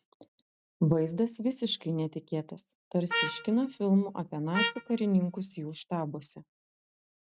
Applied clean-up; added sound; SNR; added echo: neural mask model RNNoise.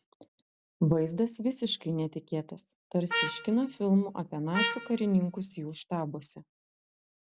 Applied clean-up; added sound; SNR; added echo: none; Trumpet; 5 dB; none.